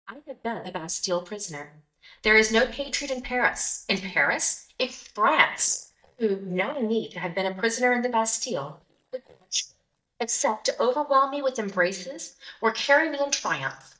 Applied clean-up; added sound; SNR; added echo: neural mask model DeepFilterNet 3.